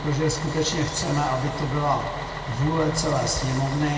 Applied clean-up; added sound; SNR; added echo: none; Bus; 8 dB; reverberation time 2.0 s.